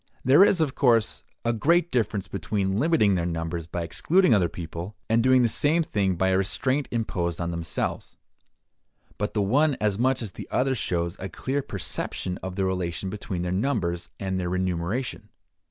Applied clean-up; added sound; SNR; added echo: none; none; none; none.